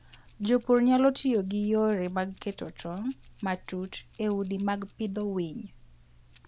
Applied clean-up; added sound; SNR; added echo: none; Keys jangling; -1 dB; none.